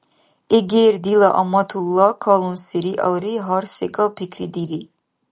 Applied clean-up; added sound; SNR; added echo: none; none; none; none.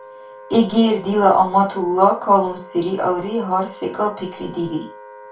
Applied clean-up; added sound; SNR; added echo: none; Wind instrument, woodwind instrument; 20 dB; reverberation time 0.2 s.